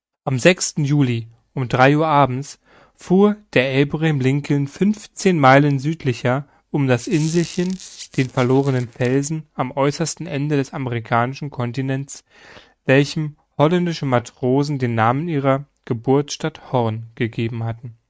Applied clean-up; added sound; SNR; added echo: neural mask model RNNoise.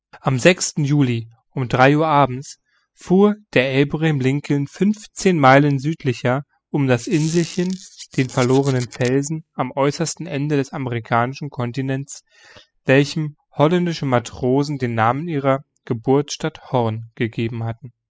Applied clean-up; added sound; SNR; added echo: classical method spectral subtraction.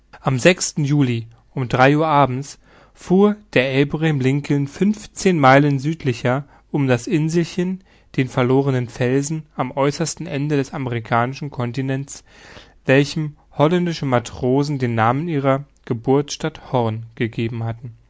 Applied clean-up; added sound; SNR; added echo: none; none; none; none.